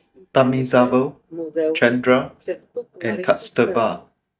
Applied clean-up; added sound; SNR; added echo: neural mask model DeepFilterNet 3.